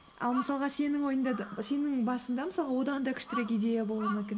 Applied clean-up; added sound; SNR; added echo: none; Crow; 13 dB; none.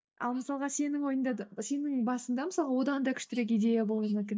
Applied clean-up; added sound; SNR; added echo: neural mask model DeepFilterNet 3.